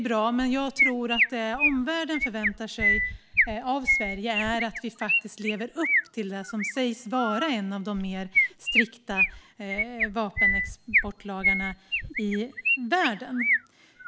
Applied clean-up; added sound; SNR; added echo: none; Chirp, tweet; -2 dB; none.